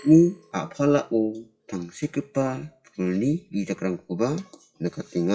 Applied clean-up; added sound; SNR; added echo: classical method WPE with log-MMSE.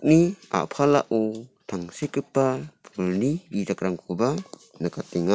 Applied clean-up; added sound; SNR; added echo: none; none; none; none.